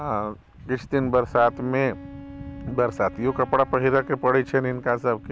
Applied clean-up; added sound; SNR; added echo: none; Wind instrument, woodwind instrument; 19 dB; none.